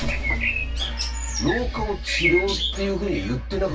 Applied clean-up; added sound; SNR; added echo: none; Bird; 3 dB; reverberation time 0.1 s.